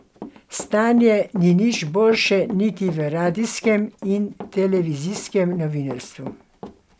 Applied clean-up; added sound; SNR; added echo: none; Run; 18 dB; none.